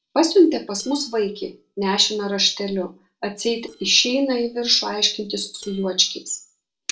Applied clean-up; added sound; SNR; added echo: neural separator model SepFormer DNS4.